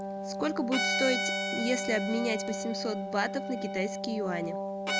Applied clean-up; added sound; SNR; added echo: none; Wind instrument, woodwind instrument + Bowed string instrument; 1 dB; none.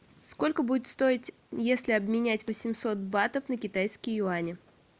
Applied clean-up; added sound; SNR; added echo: none; none; none; none.